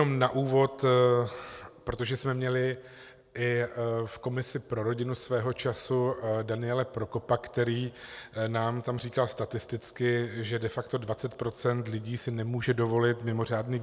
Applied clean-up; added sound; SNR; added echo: none; none; none; none.